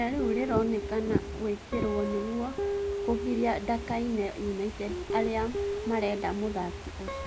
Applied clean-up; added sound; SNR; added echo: none; Fireworks / Ocean + Guitar; 3 dB; none.